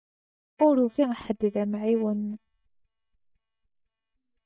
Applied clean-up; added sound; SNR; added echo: neural mask model DeepFilterNet 3.